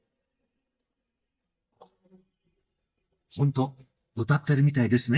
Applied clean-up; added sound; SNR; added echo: neural mask model DeepFilterNet 3.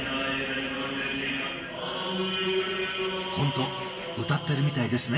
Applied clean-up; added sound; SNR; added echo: none; Gunshot, gunfire; 15 dB; reverberation time 2.0 s.